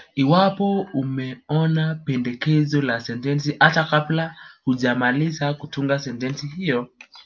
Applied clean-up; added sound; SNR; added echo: none; none; none; none.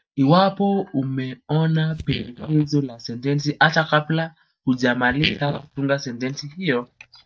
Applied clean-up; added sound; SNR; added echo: neural mask model DeepFilterNet 3.